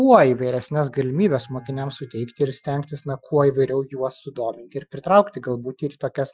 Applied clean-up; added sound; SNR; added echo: classical method Wiener filter.